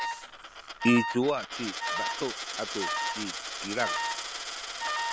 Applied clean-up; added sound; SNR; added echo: none; Coin (dropping) + Alarm; 1 dB; none.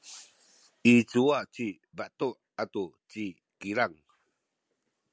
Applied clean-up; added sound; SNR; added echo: none; none; none; none.